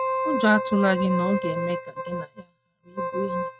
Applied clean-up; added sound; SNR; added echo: neural mask model RNNoise.